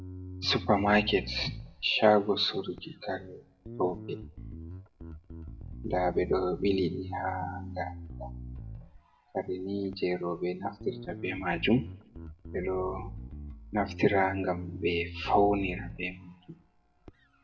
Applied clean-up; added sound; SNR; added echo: none; Bass guitar; 12 dB; reverberation time 0.4 s.